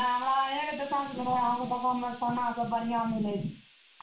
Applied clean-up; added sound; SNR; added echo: none; Hiss; 19 dB; reverberation time 0.4 s.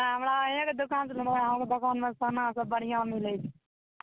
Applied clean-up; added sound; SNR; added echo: none; none; none; none.